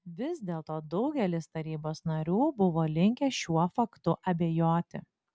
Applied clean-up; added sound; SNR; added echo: none; none; none; none.